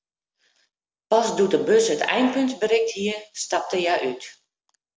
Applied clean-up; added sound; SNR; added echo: none; none; none; none.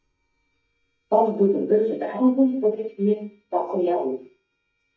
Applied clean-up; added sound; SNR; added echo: neural mask model DeepFilterNet 3.